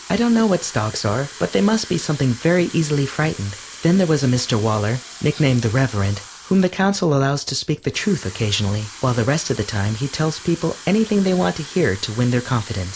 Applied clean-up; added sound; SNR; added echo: neural mask model Resemble Enhance denoiser.